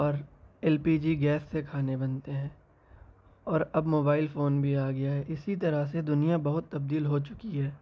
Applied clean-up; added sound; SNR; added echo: none; none; none; none.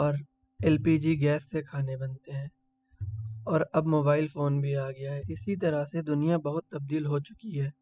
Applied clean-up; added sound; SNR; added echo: classical method spectral subtraction.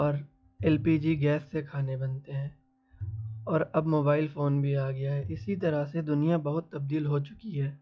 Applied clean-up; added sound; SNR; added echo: classical method log-MMSE.